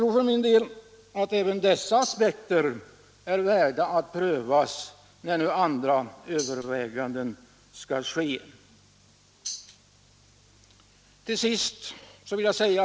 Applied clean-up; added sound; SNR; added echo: none; Tambourine; 10 dB; none.